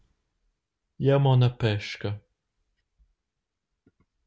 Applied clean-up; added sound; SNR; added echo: none; none; none; none.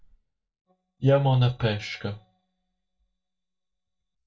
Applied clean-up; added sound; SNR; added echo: neural mask model DeepFilterNet 3.